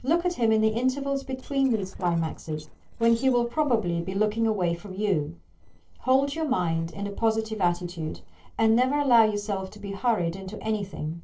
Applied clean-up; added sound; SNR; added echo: neural separator model SepFormer DNS4.